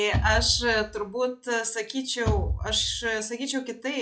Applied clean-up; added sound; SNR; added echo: classical method log-MMSE.